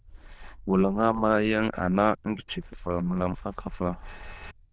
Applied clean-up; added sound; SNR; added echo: neural diffusion model UNIVERSE++.